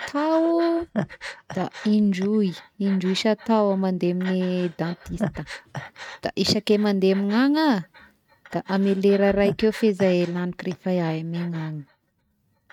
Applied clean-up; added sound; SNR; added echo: neural mask model RNNoise.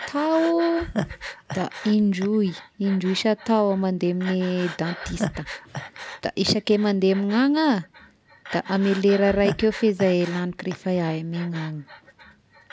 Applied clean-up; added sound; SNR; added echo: none; Breathing; 12 dB; none.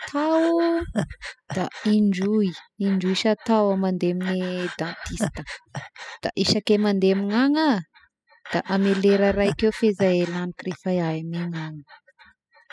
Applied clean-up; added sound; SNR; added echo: classical method spectral subtraction.